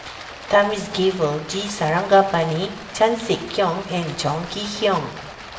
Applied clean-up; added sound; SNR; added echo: none; Stream; 15 dB; reverberation time 1.0 s.